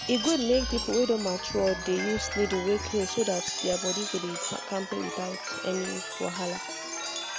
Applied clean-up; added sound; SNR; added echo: none; Chime; 4 dB; none.